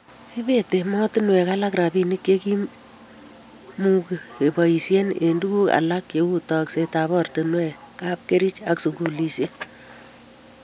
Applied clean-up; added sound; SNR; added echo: none; none; none; none.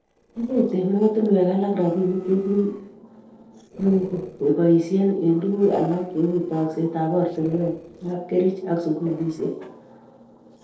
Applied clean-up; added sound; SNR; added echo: neural separator model SepFormer DNS4.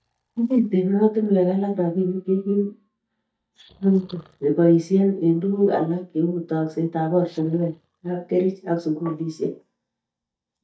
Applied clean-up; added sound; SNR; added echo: neural mask model DeepFilterNet 3.